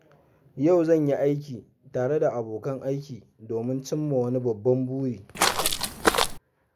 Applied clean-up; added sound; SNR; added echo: none; Walk, footsteps; -3 dB; none.